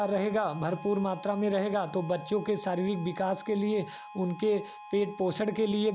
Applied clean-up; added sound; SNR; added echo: none; Harmonica; 16 dB; none.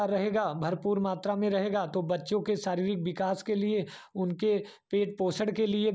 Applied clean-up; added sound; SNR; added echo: none; none; none; none.